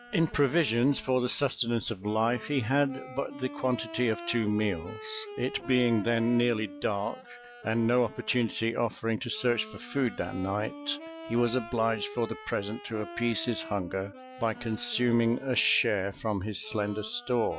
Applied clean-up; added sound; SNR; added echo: classical method log-MMSE.